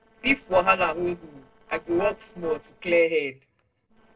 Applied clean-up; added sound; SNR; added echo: neural separator model SepFormer DNS4.